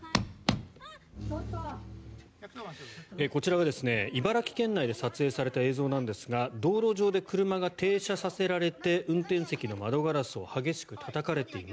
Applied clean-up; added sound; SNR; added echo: none; none; none; none.